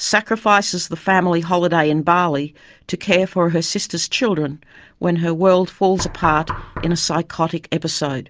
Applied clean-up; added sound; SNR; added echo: none; Knock; 9 dB; none.